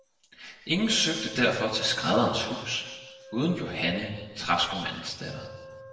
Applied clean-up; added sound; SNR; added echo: none; Wind instrument, woodwind instrument; 20 dB; reverberation time 1.3 s.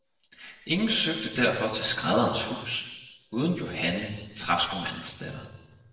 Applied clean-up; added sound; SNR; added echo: neural separator model SepFormer DNS4.